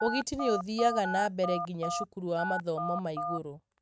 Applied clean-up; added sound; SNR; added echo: neural mask model RNNoise.